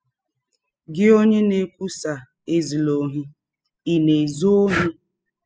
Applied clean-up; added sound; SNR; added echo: classical method spectral subtraction.